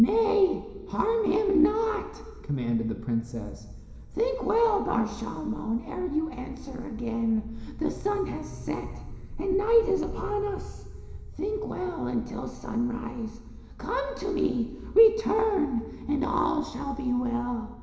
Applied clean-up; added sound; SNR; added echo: none; none; none; reverberation time 1.7 s.